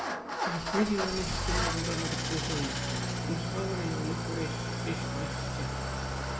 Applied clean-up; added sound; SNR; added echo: none; Idling / Engine starting; -4 dB; reverberation time 1.4 s.